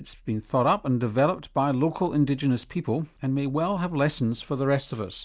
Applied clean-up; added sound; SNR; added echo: none; none; none; none.